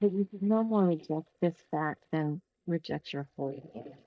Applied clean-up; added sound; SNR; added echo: neural mask model DeepFilterNet 3.